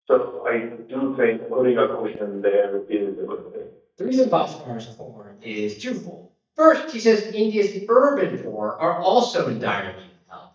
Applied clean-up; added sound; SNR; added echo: neural mask model DeepFilterNet 3.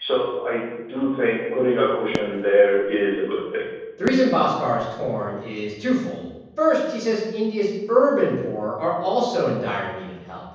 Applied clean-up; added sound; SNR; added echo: none; Fireworks; 14 dB; reverberation time 1.1 s.